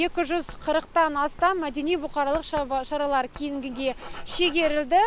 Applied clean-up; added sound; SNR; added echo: none; Writing; 13 dB; none.